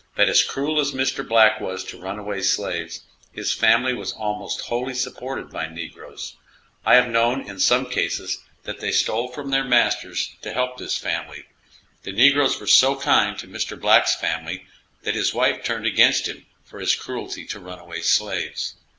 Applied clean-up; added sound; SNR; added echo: none; none; none; none.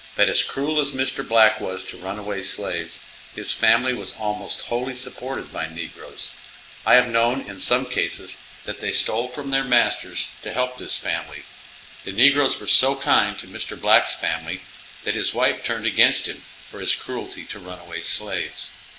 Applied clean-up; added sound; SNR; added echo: none; Water tap, faucet / Liquid; 16 dB; none.